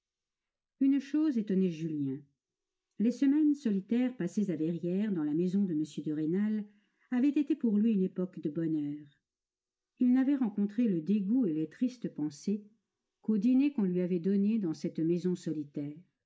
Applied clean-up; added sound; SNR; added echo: neural mask model Resemble Enhance denoiser.